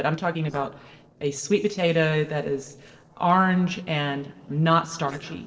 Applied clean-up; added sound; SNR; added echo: neural separator model SepFormer DNS4.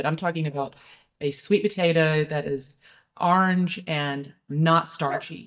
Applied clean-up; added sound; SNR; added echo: neural mask model DeepFilterNet 3.